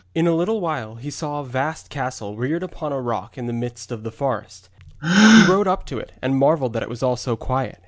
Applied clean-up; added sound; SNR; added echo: none; Gasp; 1 dB; none.